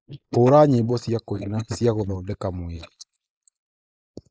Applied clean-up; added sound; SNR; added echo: neural mask model Resemble Enhance denoiser.